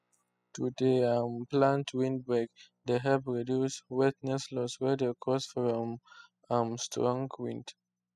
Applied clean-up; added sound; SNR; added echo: classical method spectral subtraction.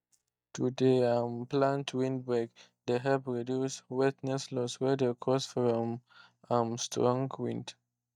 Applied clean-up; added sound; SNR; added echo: neural mask model DeepFilterNet 3.